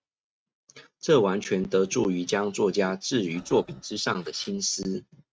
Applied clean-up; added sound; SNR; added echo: neural mask model RNNoise.